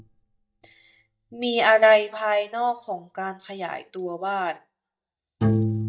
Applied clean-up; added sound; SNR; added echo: neural mask model DeepFilterNet 3.